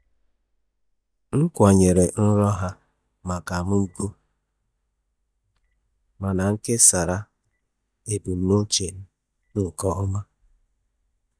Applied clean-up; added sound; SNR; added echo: neural mask model DeepFilterNet 3.